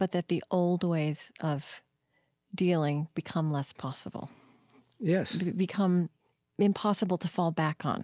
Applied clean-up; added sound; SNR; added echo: none; none; none; none.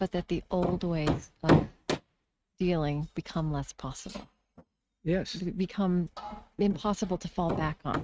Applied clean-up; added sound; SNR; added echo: neural mask model RNNoise.